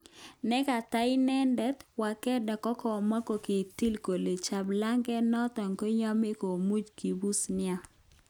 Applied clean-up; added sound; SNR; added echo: none; none; none; none.